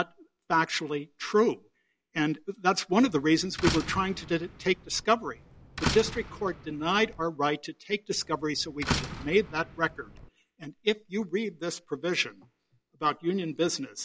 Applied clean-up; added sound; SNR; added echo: none; Slam; 7 dB; none.